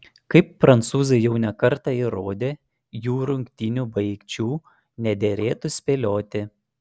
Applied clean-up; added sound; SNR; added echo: none; none; none; none.